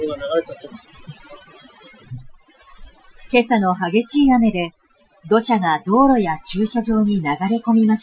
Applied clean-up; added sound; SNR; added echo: classical method Wiener filter.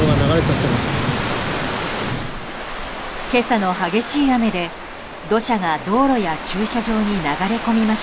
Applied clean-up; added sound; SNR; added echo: none; Waves, surf; 15 dB; none.